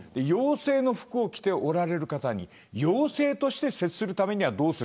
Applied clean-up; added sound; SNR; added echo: none; none; none; none.